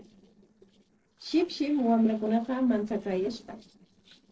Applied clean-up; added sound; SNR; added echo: neural separator model SepFormer DNS4.